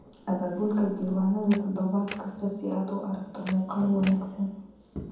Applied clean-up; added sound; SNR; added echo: none; Camera; 17 dB; reverberation time 1.2 s.